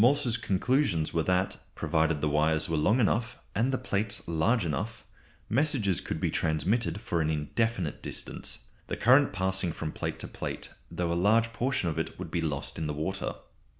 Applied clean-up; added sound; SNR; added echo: none; none; none; none.